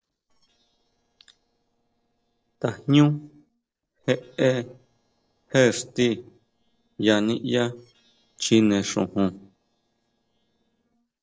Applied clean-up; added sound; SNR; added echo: neural separator model SepFormer DNS4.